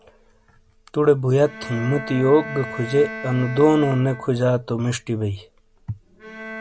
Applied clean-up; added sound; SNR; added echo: none; Bowed string instrument; 15 dB; none.